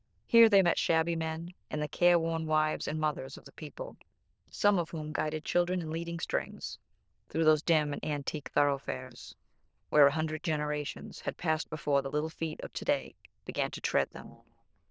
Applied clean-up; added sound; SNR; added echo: neural diffusion model UNIVERSE++.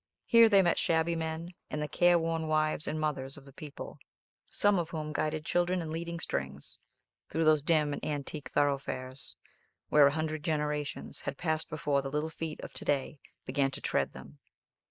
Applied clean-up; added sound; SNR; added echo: neural mask model Resemble Enhance denoiser.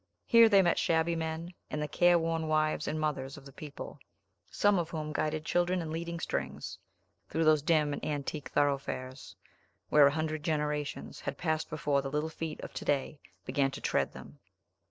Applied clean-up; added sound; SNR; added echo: none; none; none; none.